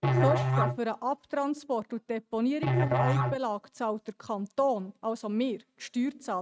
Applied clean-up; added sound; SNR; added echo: neural mask model RNNoise.